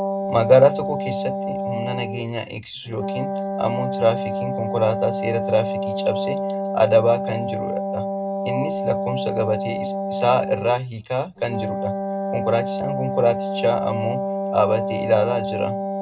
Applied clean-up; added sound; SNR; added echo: none; Wind instrument, woodwind instrument; 3 dB; reverberation time 0.2 s.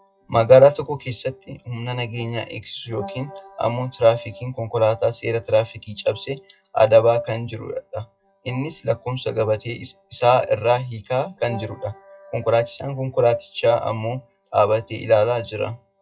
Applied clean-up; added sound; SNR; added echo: classical method WPE with log-MMSE.